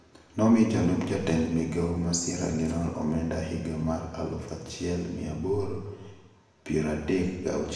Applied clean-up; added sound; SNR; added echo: none; none; none; reverberation time 1.2 s.